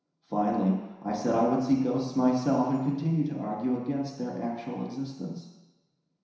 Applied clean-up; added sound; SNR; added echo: none; none; none; reverberation time 1.0 s.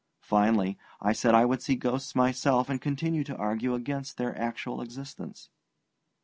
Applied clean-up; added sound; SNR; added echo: none; none; none; none.